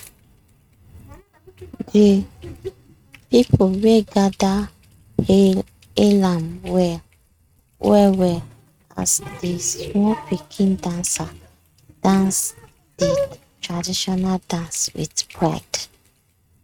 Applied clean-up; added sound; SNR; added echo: neural mask model RNNoise.